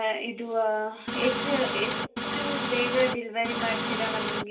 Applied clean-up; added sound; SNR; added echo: none; Printer; 0 dB; reverberation time 0.3 s.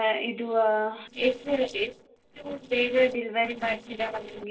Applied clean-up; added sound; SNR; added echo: neural separator model SepFormer DNS4.